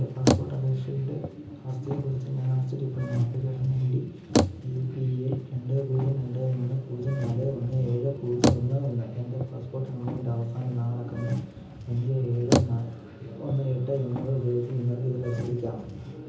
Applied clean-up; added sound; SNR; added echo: none; Bicycle; 4 dB; reverberation time 0.6 s.